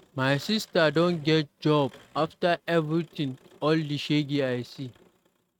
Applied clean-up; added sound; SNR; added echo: neural mask model RNNoise.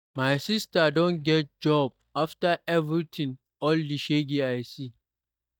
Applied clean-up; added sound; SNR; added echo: neural mask model DeepFilterNet 3.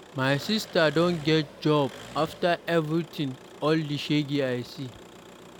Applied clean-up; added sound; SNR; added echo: none; Engine; 18 dB; none.